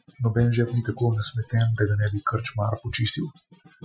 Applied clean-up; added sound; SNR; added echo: classical method Wiener filter.